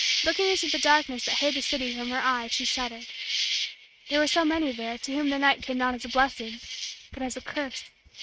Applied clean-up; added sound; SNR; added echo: neural mask model RNNoise.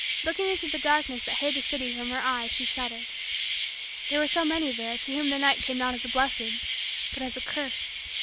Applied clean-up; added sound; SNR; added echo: none; Insect; -1 dB; none.